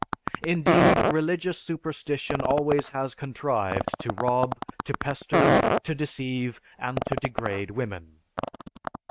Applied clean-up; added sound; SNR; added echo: neural mask model RNNoise.